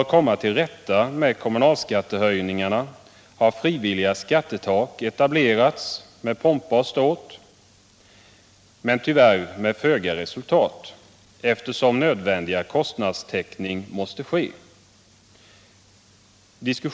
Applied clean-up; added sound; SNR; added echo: none; none; none; none.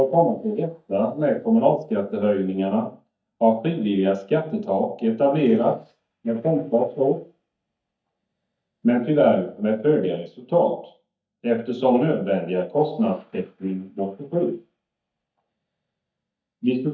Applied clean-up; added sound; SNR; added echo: neural mask model DeepFilterNet 3.